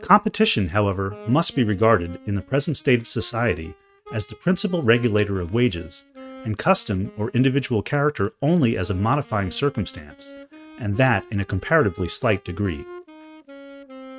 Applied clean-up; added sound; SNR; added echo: neural mask model RNNoise.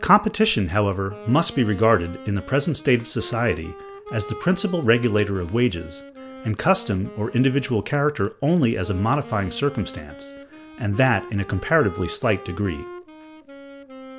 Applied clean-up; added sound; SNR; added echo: none; Wind instrument, woodwind instrument; 17 dB; none.